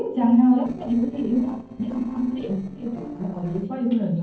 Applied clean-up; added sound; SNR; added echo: neural separator model SepFormer DNS4.